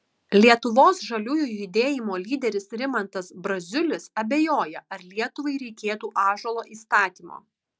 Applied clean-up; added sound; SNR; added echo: none; none; none; none.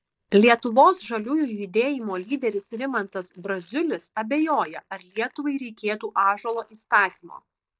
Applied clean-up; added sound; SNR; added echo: neural mask model DeepFilterNet 3.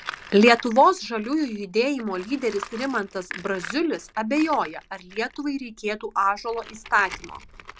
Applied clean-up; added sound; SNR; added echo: none; Tools; 17 dB; none.